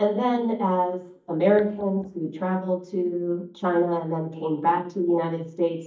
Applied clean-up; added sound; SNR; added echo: neural mask model DeepFilterNet 3.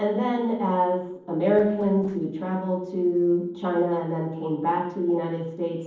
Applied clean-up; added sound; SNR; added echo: neural separator model SepFormer DNS4.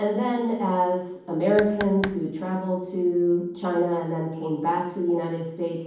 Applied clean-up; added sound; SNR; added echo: none; Knock; 11 dB; reverberation time 1.2 s.